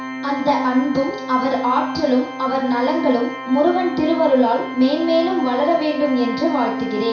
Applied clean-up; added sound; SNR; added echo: none; Organ; 7 dB; reverberation time 0.6 s.